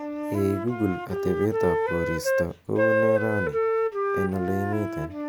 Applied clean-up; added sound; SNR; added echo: none; Wind instrument, woodwind instrument; -2 dB; none.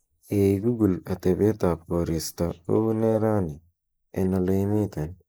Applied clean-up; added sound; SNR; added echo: neural mask model Resemble Enhance denoiser.